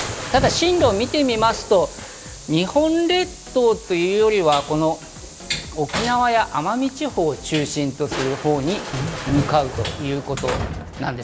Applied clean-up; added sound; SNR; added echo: none; Crushing + Train; 10 dB; none.